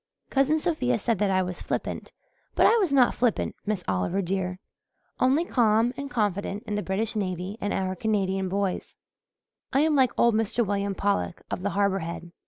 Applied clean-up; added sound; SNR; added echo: none; none; none; none.